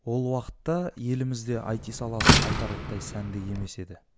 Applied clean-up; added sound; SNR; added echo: none; Slam; -5 dB; none.